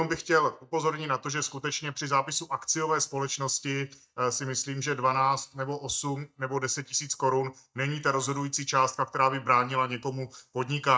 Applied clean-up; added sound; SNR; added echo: neural mask model DeepFilterNet 3.